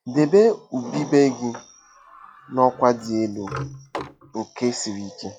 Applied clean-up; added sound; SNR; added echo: classical method log-MMSE.